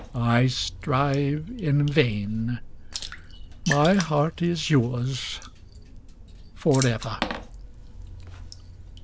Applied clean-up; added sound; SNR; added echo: none; Water / Splash, splatter; 12 dB; none.